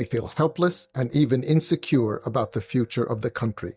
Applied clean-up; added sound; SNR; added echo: neural mask model DeepFilterNet 3.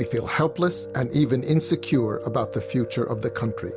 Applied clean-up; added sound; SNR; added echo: none; Piano; 11 dB; none.